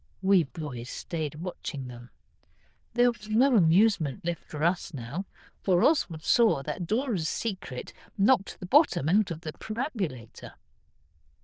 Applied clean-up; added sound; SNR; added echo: neural diffusion model UNIVERSE++.